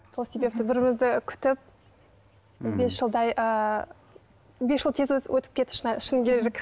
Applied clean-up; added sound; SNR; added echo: none; none; none; none.